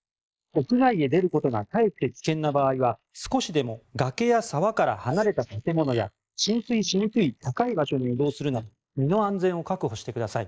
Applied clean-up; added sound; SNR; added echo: neural mask model Resemble Enhance denoiser.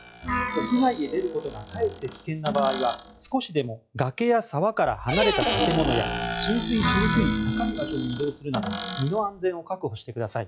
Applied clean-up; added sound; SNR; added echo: classical method log-MMSE.